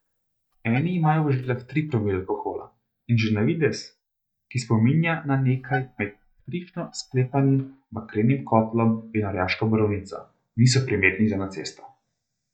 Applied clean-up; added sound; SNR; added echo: neural mask model DeepFilterNet 3.